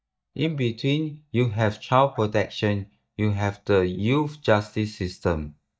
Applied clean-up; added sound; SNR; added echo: neural mask model DeepFilterNet 3.